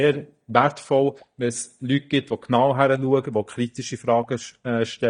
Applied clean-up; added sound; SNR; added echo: neural mask model DeepFilterNet 3.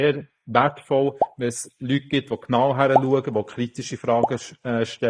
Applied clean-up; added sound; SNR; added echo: neural mask model Resemble Enhance denoiser.